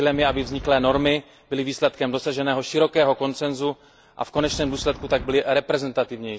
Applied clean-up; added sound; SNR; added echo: none; Wind; 13 dB; none.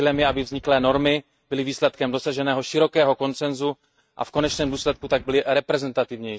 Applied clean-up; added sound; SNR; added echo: neural mask model RNNoise.